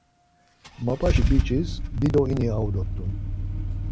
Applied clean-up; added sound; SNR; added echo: none; Idling / Engine starting / Car; 0 dB; none.